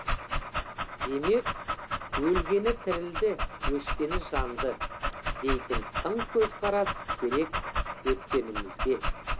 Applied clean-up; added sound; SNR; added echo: none; Dog; 1 dB; none.